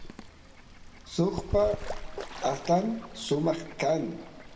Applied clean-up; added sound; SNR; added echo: none; Bird / Fowl; 10 dB; reverberation time 0.7 s.